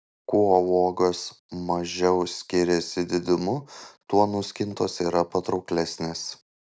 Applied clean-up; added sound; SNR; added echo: none; none; none; none.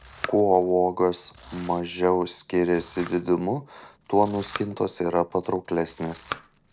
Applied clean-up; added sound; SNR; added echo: none; Domestic sounds, home sounds; 18 dB; none.